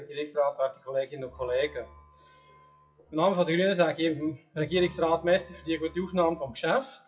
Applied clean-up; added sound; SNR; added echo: classical method WPE with log-MMSE.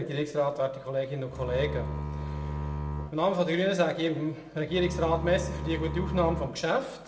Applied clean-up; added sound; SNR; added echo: none; Bowed string instrument; 5 dB; reverberation time 0.7 s.